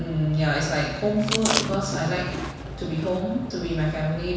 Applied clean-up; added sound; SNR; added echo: none; Chewing, mastication; 7 dB; reverberation time 1.1 s.